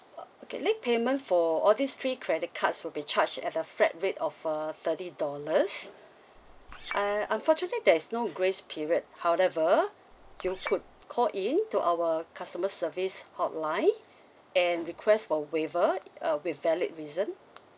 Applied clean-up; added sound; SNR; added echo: none; Chink, clink; 15 dB; none.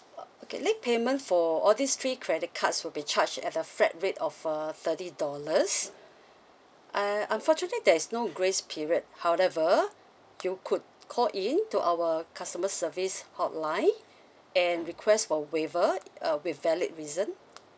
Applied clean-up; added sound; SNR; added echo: none; none; none; none.